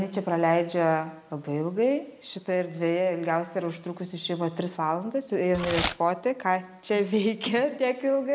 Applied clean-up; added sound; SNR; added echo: none; Packing tape, duct tape / Tearing; 8 dB; none.